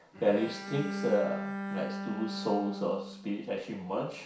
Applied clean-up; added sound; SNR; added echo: none; Bowed string instrument; 6 dB; reverberation time 0.6 s.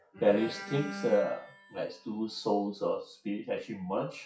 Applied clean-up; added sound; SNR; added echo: classical method WPE with log-MMSE.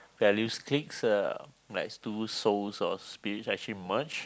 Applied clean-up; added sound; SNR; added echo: none; none; none; none.